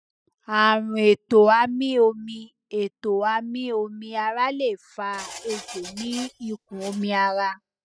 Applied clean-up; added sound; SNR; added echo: classical method spectral subtraction.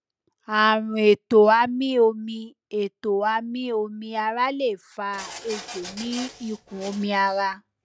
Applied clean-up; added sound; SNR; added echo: none; Printer; 15 dB; none.